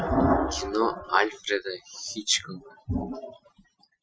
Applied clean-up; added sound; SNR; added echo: classical method Wiener filter.